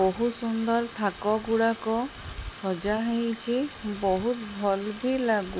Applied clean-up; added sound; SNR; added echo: none; Bathtub (filling or washing); 15 dB; none.